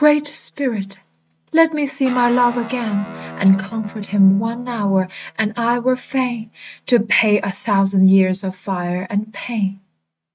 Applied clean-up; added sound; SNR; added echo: neural mask model RNNoise.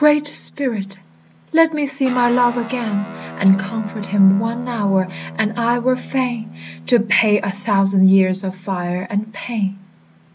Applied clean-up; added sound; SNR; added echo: none; Guitar; 17 dB; none.